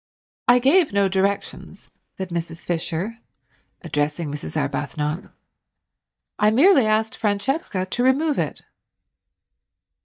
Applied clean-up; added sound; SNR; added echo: neural mask model DeepFilterNet 3.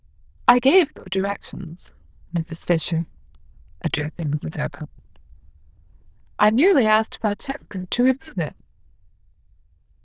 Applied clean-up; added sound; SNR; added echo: neural diffusion model UNIVERSE++.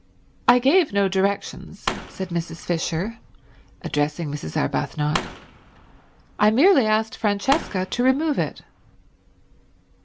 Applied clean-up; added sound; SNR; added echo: none; Fireworks; 10 dB; none.